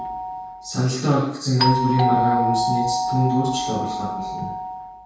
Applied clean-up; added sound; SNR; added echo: none; Doorbell; 1 dB; reverberation time 0.6 s.